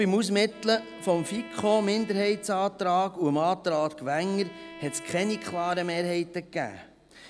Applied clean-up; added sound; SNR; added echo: none; Bowed string instrument; 19 dB; none.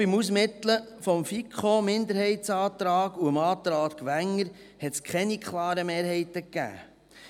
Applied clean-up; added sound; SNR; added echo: none; none; none; none.